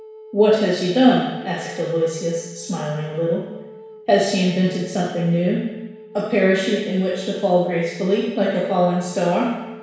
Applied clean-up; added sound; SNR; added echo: none; Wind instrument, woodwind instrument; 20 dB; reverberation time 1.1 s.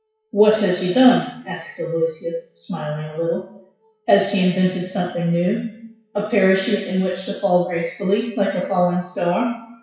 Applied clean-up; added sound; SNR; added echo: classical method WPE with log-MMSE.